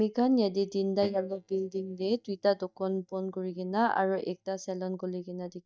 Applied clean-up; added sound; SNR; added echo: neural mask model DeepFilterNet 3.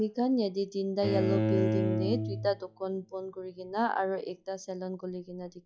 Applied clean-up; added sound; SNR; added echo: classical method log-MMSE.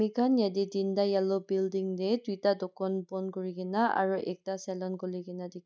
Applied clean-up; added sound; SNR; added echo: none; none; none; none.